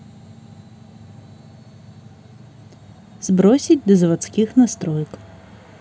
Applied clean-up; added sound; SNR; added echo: none; none; none; none.